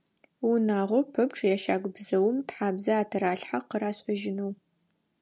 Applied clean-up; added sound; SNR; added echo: none; none; none; none.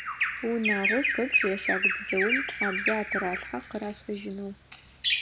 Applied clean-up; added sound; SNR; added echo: none; Bird vocalization, bird call, bird song; -2 dB; none.